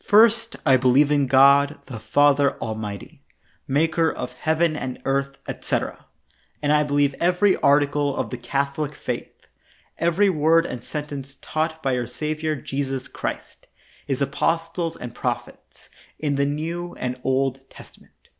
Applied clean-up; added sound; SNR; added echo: none; none; none; none.